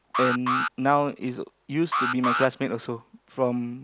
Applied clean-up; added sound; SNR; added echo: none; Alarm; 3 dB; none.